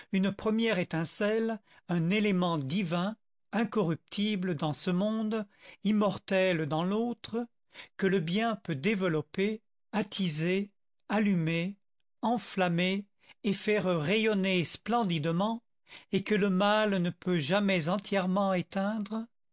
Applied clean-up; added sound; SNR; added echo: none; none; none; none.